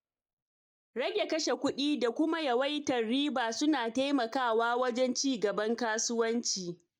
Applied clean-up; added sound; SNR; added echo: neural mask model DeepFilterNet 3.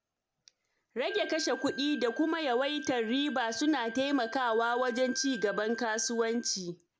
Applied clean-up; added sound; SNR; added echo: none; Wind instrument, woodwind instrument; 14 dB; none.